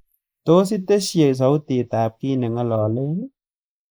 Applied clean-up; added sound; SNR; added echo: neural mask model Resemble Enhance denoiser.